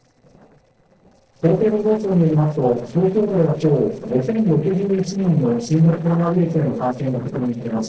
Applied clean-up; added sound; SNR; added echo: neural separator model SepFormer DNS4.